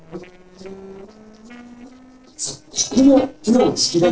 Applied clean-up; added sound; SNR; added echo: neural separator model SepFormer DNS4.